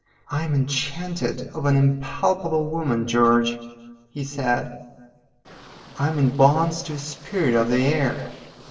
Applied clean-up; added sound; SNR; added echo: neural separator model SepFormer DNS4.